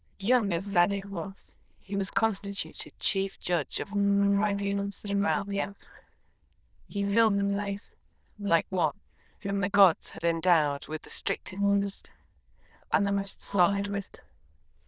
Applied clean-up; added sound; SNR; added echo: neural diffusion model UNIVERSE++.